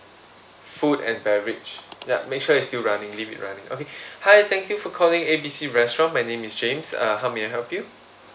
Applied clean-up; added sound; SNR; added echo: none; none; none; none.